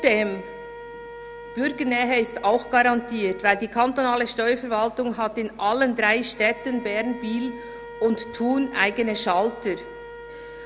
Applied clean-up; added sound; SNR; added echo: none; Wind instrument, woodwind instrument; 16 dB; none.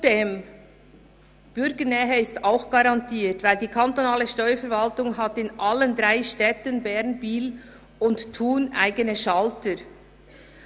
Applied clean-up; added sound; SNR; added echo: none; none; none; none.